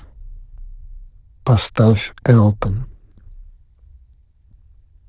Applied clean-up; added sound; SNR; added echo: neural diffusion model UNIVERSE++.